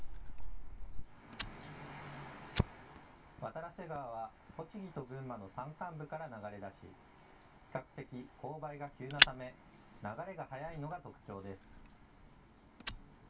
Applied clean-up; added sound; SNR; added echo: none; Fire; -2 dB; reverberation time 0.2 s.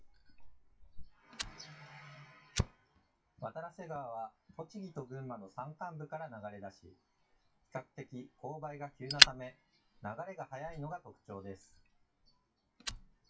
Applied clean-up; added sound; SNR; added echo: classical method WPE with log-MMSE.